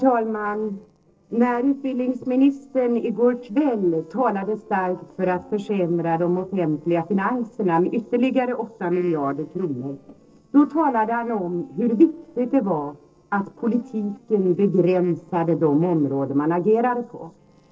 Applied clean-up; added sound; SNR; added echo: neural separator model SepFormer DNS4.